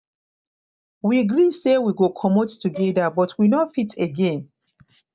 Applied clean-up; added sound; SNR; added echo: neural mask model DeepFilterNet 3.